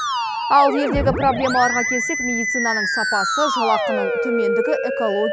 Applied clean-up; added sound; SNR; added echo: none; Musical instrument; 0 dB; none.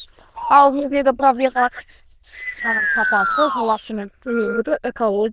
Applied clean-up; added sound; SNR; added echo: neural diffusion model UNIVERSE++.